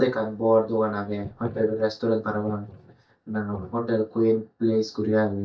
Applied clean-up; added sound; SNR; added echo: neural mask model DeepFilterNet 3.